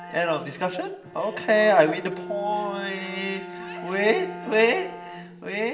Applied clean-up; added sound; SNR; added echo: none; Bowed string instrument; 13 dB; reverberation time 0.8 s.